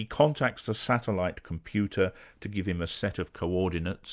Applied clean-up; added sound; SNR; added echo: none; none; none; none.